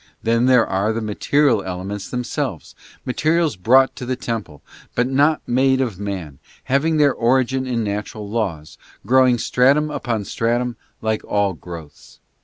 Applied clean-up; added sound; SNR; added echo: none; none; none; none.